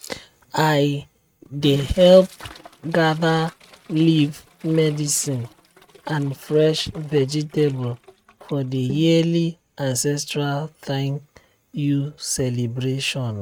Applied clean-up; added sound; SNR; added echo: neural mask model RNNoise.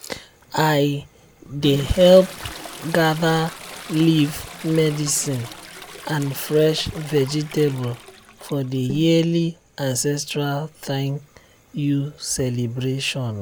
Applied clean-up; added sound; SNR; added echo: none; Toilet flush; 18 dB; none.